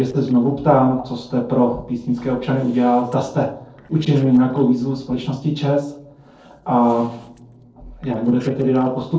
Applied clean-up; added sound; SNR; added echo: neural separator model SepFormer DNS4.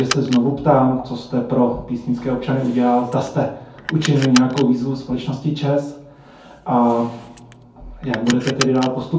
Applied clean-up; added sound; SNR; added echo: none; Car; 14 dB; reverberation time 0.6 s.